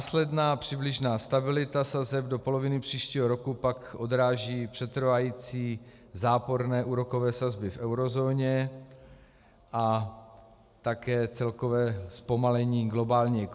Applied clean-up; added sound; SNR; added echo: none; none; none; none.